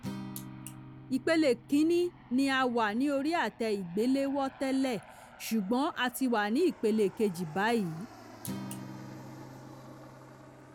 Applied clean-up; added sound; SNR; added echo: none; Acoustic guitar + Aircraft; 16 dB; none.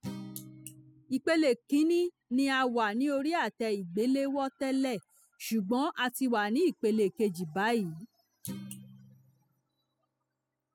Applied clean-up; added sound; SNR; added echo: classical method spectral subtraction.